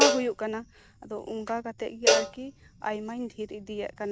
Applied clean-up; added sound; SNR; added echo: none; Cowbell; -3 dB; none.